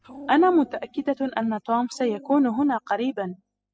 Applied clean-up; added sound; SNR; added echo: classical method spectral subtraction.